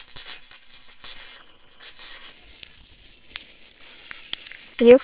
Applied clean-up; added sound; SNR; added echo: neural separator model SepFormer WHAMR!.